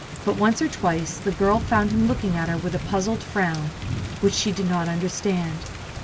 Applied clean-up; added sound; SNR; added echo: none; Thunder / Rain; 8 dB; none.